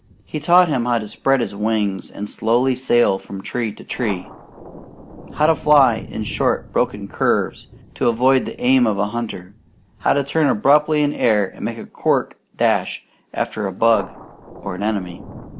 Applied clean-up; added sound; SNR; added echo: none; Thunder; 20 dB; none.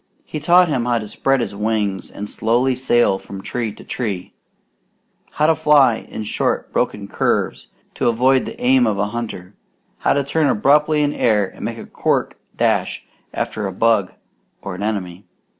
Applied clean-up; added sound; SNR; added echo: none; none; none; none.